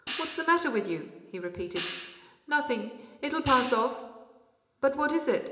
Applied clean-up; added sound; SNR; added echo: none; Hi-hat; 9 dB; reverberation time 0.8 s.